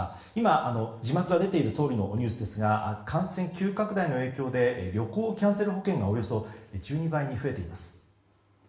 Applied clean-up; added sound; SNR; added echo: neural separator model SepFormer DNS4.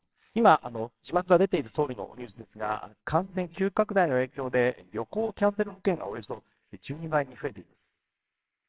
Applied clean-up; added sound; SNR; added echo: neural separator model SepFormer WHAMR!.